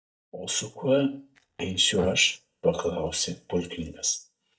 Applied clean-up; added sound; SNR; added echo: neural mask model DeepFilterNet 3.